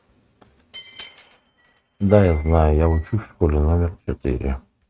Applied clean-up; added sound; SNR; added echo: neural mask model RNNoise.